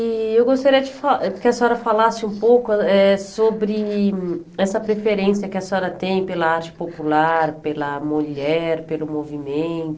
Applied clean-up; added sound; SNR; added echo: neural separator model SepFormer DNS4.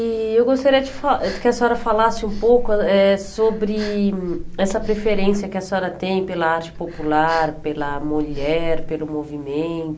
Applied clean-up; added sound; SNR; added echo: none; Breathing; 7 dB; none.